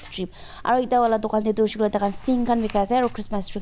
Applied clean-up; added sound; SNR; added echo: none; Tick-tock; 13 dB; none.